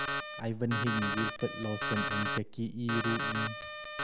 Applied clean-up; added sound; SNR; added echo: none; Alarm; -2 dB; none.